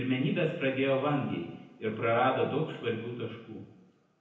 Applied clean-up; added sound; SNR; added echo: none; none; none; reverberation time 0.9 s.